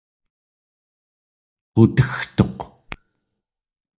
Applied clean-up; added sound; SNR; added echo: neural mask model DeepFilterNet 3.